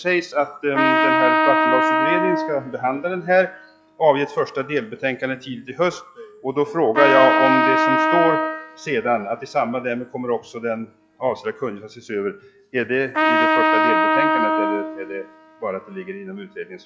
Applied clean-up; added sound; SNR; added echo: classical method log-MMSE.